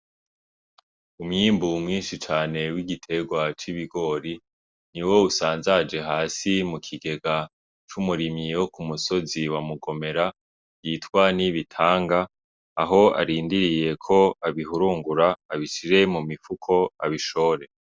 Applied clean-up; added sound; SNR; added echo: none; none; none; none.